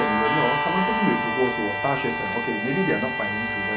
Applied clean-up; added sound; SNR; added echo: none; Guitar + Trumpet; -1 dB; none.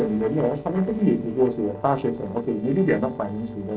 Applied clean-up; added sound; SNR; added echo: neural separator model SepFormer DNS4.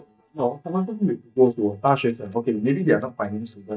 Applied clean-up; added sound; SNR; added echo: neural mask model DeepFilterNet 3.